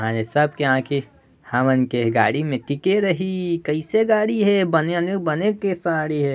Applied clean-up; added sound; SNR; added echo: none; none; none; none.